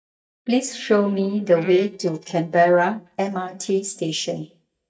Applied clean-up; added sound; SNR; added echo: neural mask model DeepFilterNet 3.